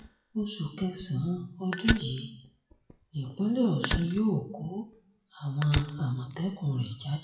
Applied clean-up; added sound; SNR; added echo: classical method WPE with log-MMSE.